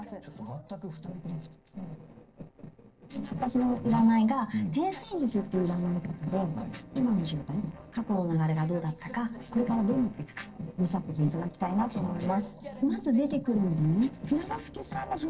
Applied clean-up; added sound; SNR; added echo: neural separator model SepFormer DNS4.